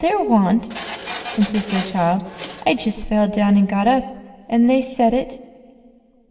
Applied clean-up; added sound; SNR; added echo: none; Printer; 10 dB; reverberation time 2.1 s.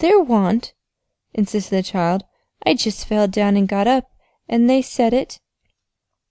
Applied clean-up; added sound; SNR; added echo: none; none; none; none.